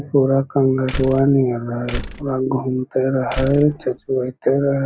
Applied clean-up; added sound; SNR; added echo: none; Slam; 11 dB; none.